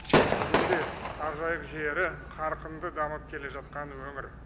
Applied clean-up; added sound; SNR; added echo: none; Gunshot, gunfire / Fireworks; -3 dB; none.